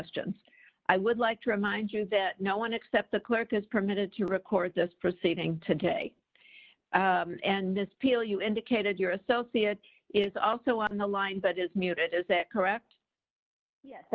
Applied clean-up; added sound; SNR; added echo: none; none; none; none.